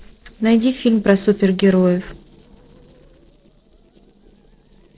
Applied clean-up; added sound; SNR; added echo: neural separator model SepFormer DNS4.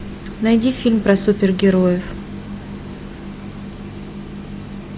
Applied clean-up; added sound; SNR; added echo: none; none; none; none.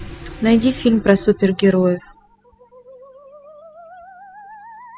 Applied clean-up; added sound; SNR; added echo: classical method spectral subtraction.